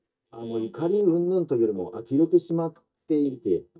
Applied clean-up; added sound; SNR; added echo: neural mask model DeepFilterNet 3.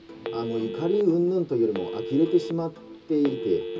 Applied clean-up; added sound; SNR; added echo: none; Telephone; 9 dB; reverberation time 0.2 s.